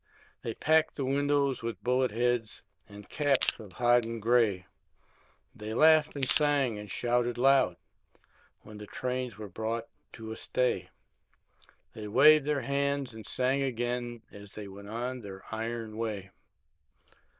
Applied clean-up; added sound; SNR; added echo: neural diffusion model UNIVERSE++.